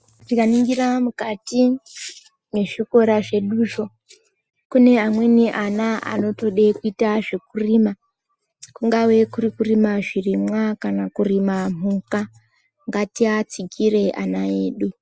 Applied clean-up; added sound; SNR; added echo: none; none; none; none.